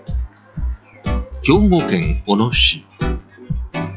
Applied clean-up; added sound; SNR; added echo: classical method log-MMSE.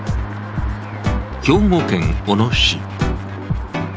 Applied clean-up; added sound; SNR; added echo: none; Keyboard (musical); 10 dB; none.